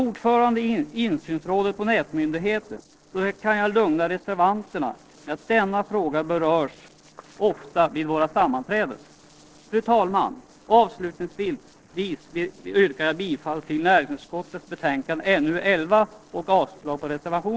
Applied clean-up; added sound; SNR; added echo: neural separator model SepFormer DNS4.